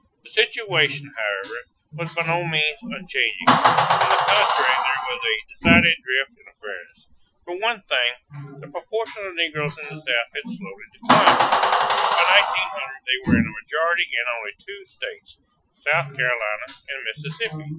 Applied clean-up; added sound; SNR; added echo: classical method Wiener filter.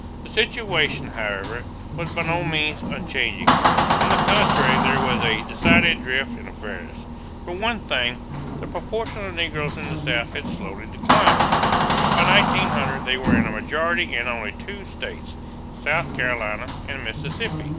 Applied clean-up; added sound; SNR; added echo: none; Door; -2 dB; none.